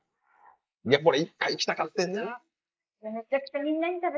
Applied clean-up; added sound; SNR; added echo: neural mask model Resemble Enhance denoiser.